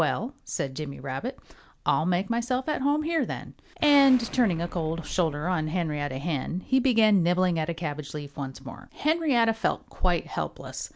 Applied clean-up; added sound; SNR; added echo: none; Explosion; 18 dB; none.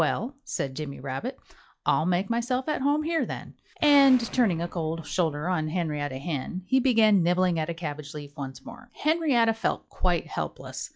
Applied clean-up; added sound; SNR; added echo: classical method log-MMSE.